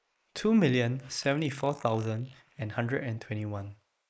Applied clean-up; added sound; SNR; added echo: neural mask model Resemble Enhance denoiser.